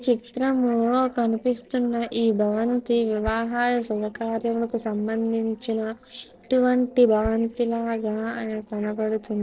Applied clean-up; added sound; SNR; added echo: neural separator model SepFormer DNS4.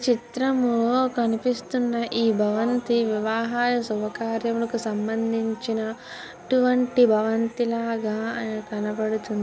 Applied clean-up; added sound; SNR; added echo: none; none; none; none.